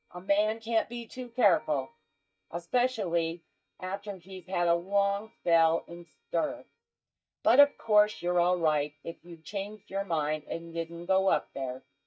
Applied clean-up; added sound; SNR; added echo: neural mask model DeepFilterNet 3.